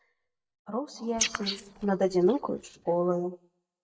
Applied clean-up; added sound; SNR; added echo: neural mask model DeepFilterNet 3.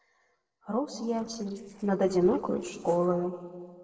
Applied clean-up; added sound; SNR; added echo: neural separator model SepFormer DNS4.